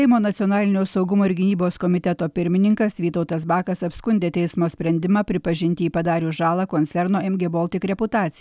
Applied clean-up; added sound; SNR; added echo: none; none; none; none.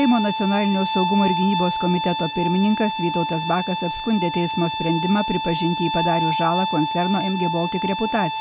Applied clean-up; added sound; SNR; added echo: none; Bowed string instrument; 3 dB; none.